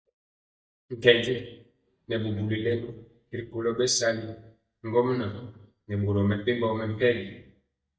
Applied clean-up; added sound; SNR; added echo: neural mask model DeepFilterNet 3.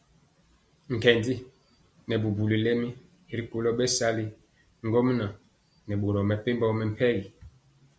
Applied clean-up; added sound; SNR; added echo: none; none; none; none.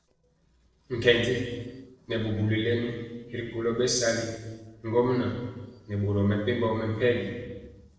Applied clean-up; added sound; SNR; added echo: neural separator model SepFormer DNS4.